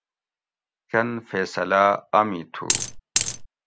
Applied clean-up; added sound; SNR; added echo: none; Coin (dropping); -1 dB; none.